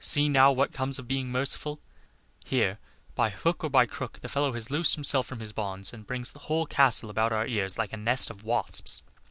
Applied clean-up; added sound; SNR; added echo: none; none; none; none.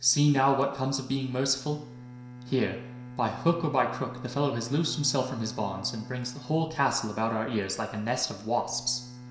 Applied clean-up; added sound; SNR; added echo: none; Bowed string instrument; 16 dB; reverberation time 0.7 s.